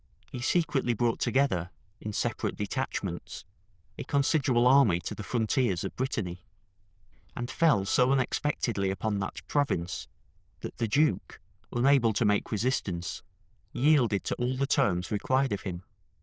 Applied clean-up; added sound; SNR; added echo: neural diffusion model UNIVERSE++.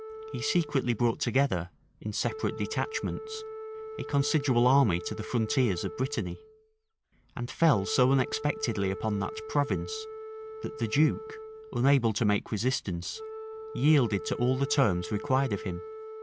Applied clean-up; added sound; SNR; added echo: none; Wind instrument, woodwind instrument; 12 dB; none.